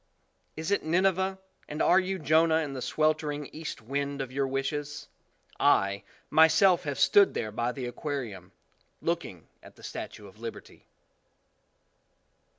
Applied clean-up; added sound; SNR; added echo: none; none; none; none.